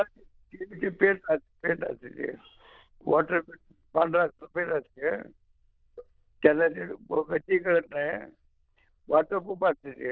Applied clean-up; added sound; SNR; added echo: neural diffusion model UNIVERSE++.